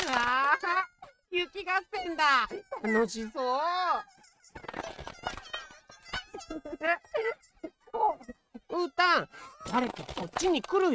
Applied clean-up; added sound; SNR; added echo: neural mask model RNNoise.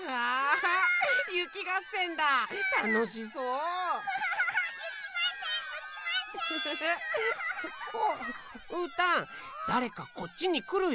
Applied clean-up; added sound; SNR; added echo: none; none; none; none.